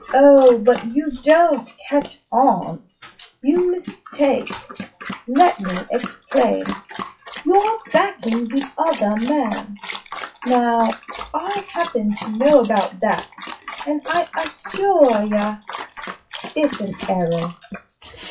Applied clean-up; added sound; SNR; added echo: classical method WPE with log-MMSE.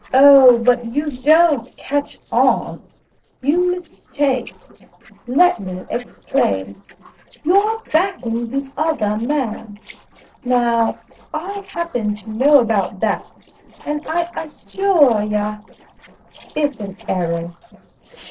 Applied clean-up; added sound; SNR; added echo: neural separator model SepFormer DNS4.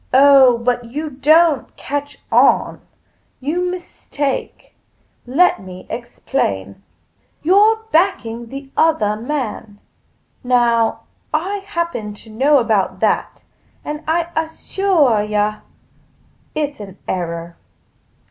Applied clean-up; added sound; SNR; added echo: none; none; none; none.